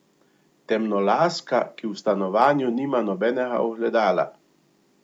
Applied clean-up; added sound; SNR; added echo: none; none; none; none.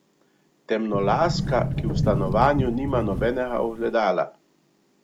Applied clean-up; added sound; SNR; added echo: none; Sliding door; 2 dB; none.